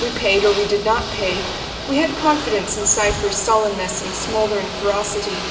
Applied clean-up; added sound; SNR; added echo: none; Ocean / Boat, Water vehicle; 7 dB; reverberation time 2.5 s.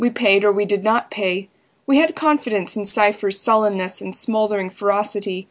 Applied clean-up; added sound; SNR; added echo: none; none; none; none.